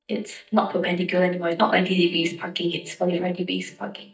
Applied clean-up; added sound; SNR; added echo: neural mask model DeepFilterNet 3.